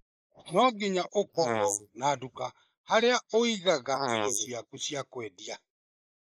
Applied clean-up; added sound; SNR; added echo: neural mask model Resemble Enhance denoiser.